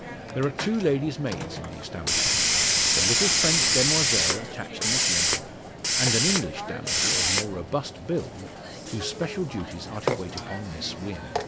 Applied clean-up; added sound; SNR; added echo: none; Hiss; -5 dB; none.